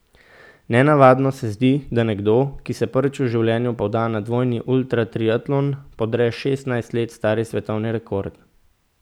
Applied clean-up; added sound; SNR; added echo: none; none; none; none.